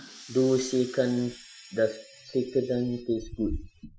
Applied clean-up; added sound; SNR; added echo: classical method Wiener filter.